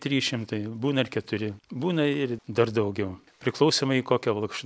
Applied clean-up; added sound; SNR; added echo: none; none; none; none.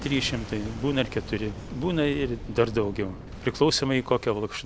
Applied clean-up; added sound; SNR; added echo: none; Boom; 12 dB; none.